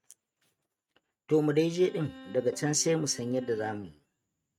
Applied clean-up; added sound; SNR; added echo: neural mask model RNNoise.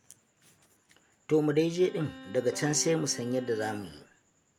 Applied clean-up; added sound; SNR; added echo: none; Bowed string instrument + Guitar; 15 dB; none.